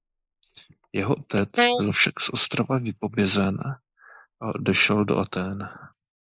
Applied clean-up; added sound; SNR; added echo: neural mask model Resemble Enhance denoiser.